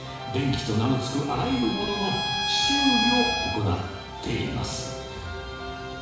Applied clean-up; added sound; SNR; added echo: none; Bowed string instrument; 0 dB; reverberation time 1.0 s.